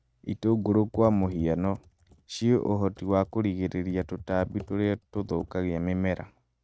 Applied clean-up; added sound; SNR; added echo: neural mask model RNNoise.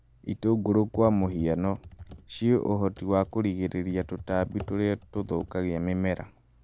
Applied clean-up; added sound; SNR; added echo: none; Computer keyboard; 18 dB; none.